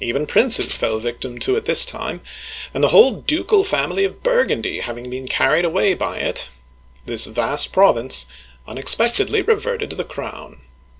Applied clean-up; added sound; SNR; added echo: none; Rattle (instrument); 14 dB; none.